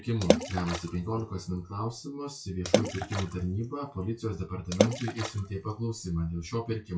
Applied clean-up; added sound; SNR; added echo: classical method WPE with log-MMSE.